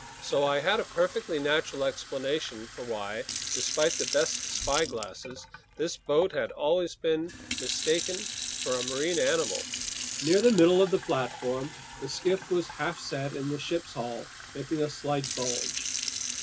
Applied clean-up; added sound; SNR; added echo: none; Fill (with liquid) / Sink (filling or washing); 8 dB; none.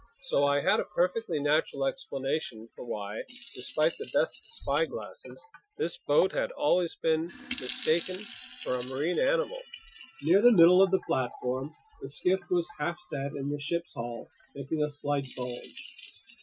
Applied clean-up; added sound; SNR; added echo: classical method Wiener filter.